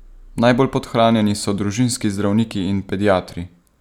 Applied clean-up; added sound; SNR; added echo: none; none; none; none.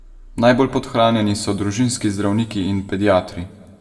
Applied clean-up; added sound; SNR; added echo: none; none; none; reverberation time 1.8 s.